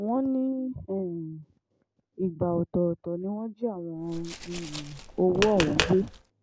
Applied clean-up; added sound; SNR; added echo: none; Tap; 5 dB; none.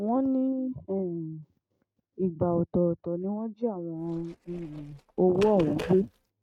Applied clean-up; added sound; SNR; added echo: neural mask model RNNoise.